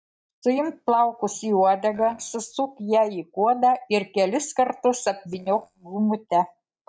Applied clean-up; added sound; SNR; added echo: neural mask model DeepFilterNet 3.